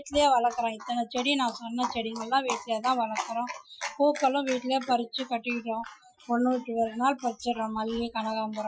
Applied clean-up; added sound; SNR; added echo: classical method Wiener filter.